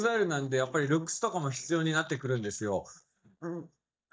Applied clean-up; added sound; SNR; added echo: neural mask model DeepFilterNet 3.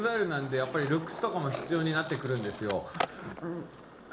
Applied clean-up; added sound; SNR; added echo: none; Skateboard; 9 dB; reverberation time 0.4 s.